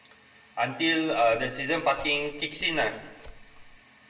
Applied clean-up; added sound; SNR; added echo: none; Walk, footsteps; 17 dB; reverberation time 1.0 s.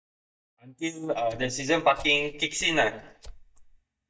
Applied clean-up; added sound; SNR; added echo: neural mask model DeepFilterNet 3.